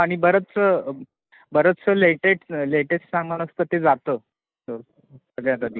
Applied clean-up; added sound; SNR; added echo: neural mask model Resemble Enhance denoiser.